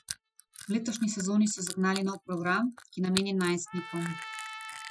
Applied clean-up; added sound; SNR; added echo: classical method Wiener filter.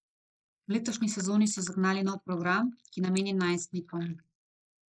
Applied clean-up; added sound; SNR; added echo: neural mask model Resemble Enhance denoiser.